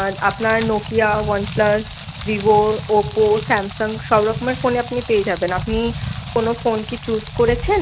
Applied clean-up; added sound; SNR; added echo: none; Rain; 10 dB; none.